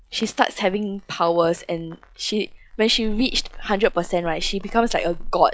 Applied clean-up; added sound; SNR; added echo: classical method log-MMSE.